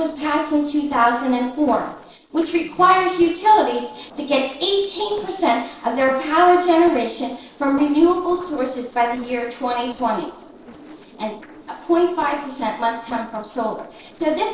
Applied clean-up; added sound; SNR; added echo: neural separator model SepFormer DNS4.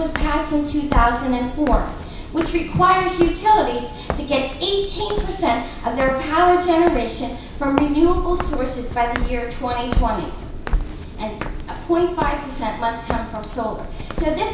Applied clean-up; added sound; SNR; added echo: none; Walk, footsteps; 5 dB; reverberation time 0.6 s.